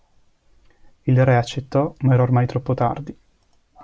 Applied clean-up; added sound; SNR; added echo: none; none; none; none.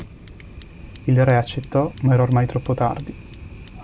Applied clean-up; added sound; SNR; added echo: none; Fire; 16 dB; none.